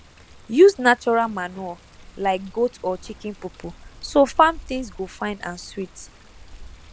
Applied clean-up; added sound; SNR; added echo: none; Water; 20 dB; none.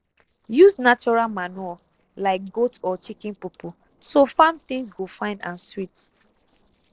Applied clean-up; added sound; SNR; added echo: neural separator model SepFormer DNS4.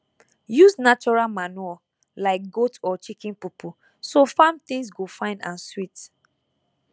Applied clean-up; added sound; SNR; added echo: none; none; none; none.